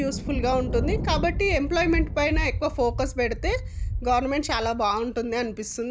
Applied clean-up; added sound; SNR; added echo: none; Thunder; 4 dB; none.